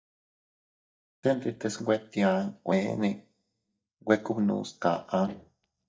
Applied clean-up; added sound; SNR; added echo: neural mask model DeepFilterNet 3.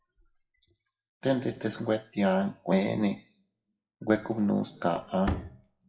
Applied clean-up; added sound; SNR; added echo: classical method WPE with log-MMSE.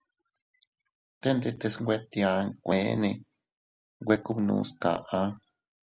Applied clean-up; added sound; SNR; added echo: none; none; none; none.